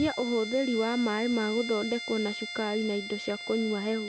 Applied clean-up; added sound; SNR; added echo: none; Bowed string instrument; 9 dB; none.